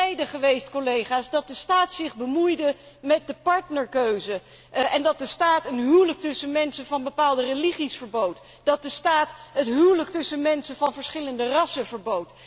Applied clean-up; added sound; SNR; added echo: none; none; none; none.